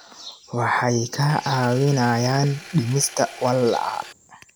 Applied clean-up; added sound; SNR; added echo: none; Engine; 18 dB; none.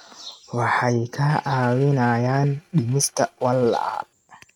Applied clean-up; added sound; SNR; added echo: neural mask model RNNoise.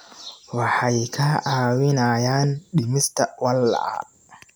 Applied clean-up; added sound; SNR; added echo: none; none; none; none.